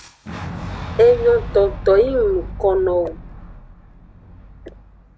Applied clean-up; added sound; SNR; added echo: none; Boom; 12 dB; none.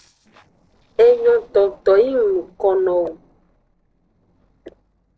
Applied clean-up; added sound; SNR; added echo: neural separator model SepFormer DNS4.